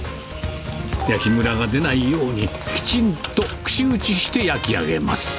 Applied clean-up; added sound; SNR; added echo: none; none; none; none.